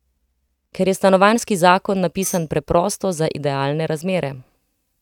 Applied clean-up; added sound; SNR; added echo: neural mask model RNNoise.